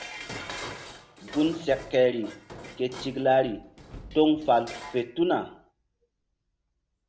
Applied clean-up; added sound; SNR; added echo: none; Dishes, pots, and pans; 15 dB; none.